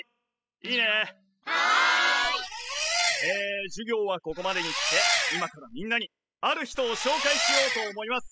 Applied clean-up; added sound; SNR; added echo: classical method spectral subtraction.